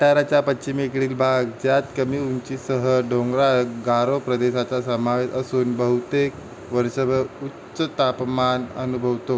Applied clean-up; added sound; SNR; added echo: none; none; none; none.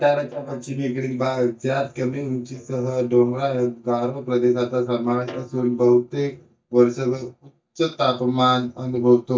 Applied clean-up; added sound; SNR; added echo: neural mask model DeepFilterNet 3.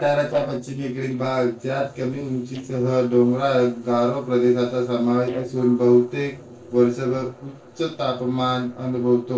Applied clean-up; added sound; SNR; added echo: neural separator model SepFormer DNS4.